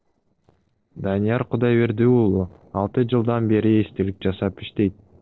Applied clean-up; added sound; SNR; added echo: neural separator model SepFormer DNS4.